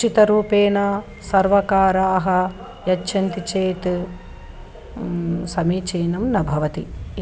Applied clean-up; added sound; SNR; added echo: none; none; none; none.